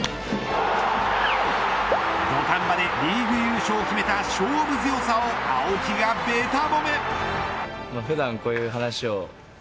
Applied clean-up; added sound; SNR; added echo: none; none; none; none.